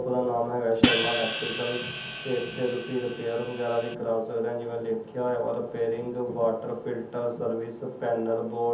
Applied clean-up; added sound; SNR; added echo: none; Hi-hat; 2 dB; reverberation time 0.7 s.